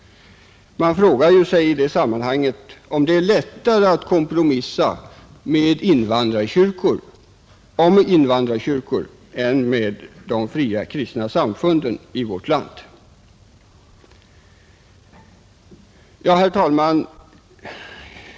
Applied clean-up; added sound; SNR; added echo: none; none; none; none.